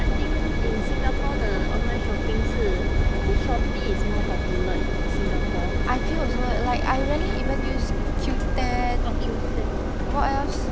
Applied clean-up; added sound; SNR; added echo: none; Engine; -4 dB; none.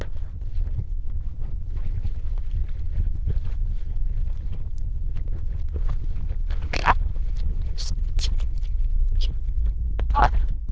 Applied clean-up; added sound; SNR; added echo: neural diffusion model UNIVERSE++.